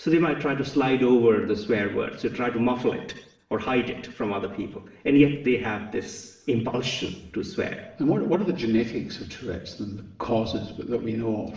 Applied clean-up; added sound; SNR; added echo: none; none; none; reverberation time 0.8 s.